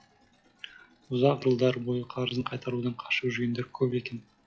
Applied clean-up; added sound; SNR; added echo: classical method log-MMSE.